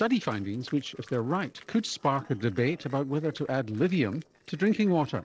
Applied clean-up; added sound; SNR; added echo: neural separator model SepFormer DNS4.